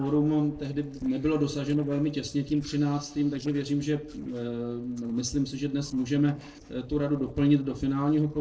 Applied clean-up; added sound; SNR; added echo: neural separator model SepFormer DNS4.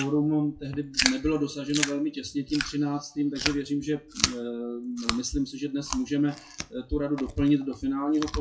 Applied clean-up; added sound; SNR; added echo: classical method WPE with log-MMSE.